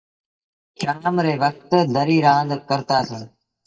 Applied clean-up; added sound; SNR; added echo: neural mask model DeepFilterNet 3.